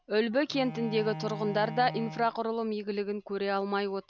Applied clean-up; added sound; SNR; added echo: none; Bowed string instrument; 13 dB; none.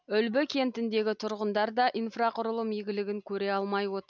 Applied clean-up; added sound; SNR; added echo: none; none; none; none.